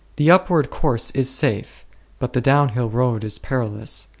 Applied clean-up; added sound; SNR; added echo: none; none; none; none.